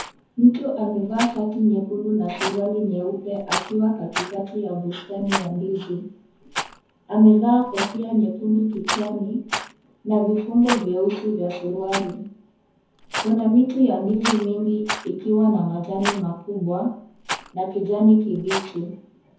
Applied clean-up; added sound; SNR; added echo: none; Rattle; 11 dB; reverberation time 0.5 s.